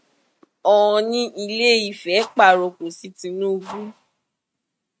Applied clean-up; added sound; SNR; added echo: neural mask model RNNoise.